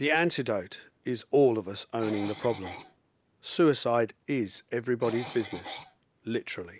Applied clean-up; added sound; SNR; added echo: none; Cough; 13 dB; none.